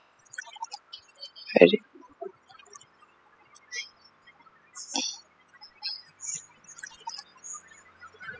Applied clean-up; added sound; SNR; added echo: classical method spectral subtraction.